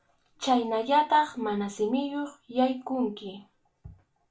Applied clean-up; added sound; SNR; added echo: none; none; none; reverberation time 0.2 s.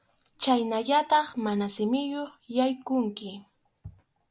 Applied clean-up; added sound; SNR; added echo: none; none; none; none.